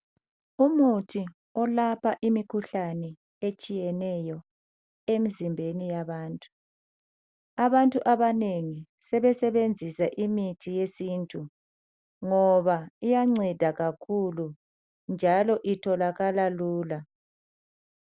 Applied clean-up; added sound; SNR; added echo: none; none; none; none.